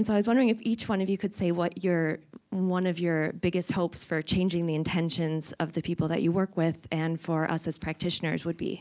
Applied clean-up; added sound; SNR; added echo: none; none; none; none.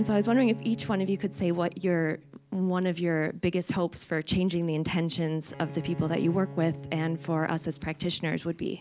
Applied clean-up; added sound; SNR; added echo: none; Bowed string instrument; 16 dB; none.